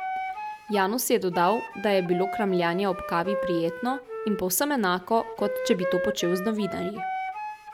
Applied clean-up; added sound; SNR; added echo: none; Wind instrument, woodwind instrument; 7 dB; none.